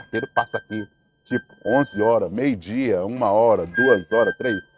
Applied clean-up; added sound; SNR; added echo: neural mask model RNNoise.